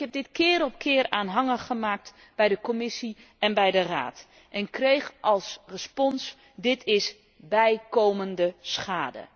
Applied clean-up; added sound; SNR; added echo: none; none; none; none.